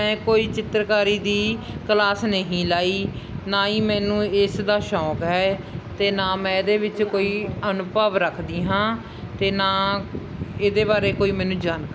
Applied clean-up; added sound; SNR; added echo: none; none; none; none.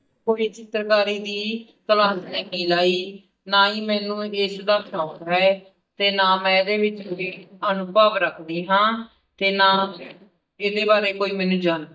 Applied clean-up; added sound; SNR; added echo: neural mask model DeepFilterNet 3.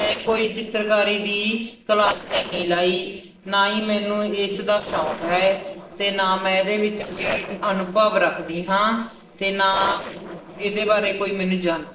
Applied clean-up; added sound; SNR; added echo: neural separator model SepFormer DNS4.